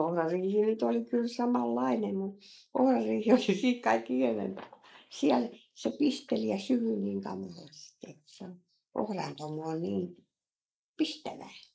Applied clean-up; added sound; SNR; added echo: neural mask model Resemble Enhance denoiser.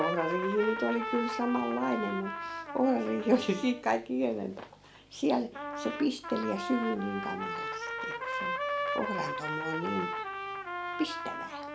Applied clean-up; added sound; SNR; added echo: none; Trumpet; 4 dB; none.